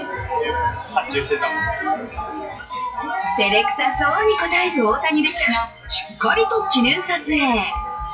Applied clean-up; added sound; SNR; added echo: classical method WPE with log-MMSE.